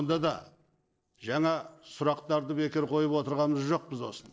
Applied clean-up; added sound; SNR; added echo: neural separator model SepFormer DNS4.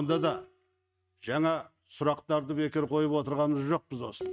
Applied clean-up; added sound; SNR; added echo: neural mask model RNNoise.